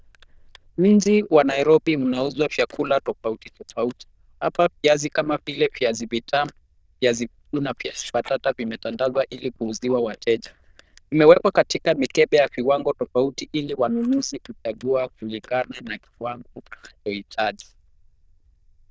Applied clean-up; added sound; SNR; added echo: neural diffusion model UNIVERSE++.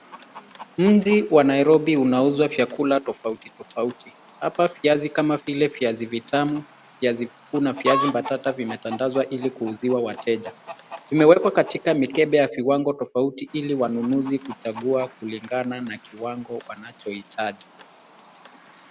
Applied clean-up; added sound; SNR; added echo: none; Chicken, rooster; 16 dB; none.